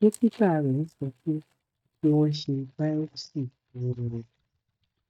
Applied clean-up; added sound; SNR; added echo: neural mask model DeepFilterNet 3.